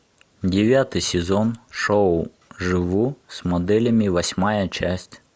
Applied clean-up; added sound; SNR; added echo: none; none; none; none.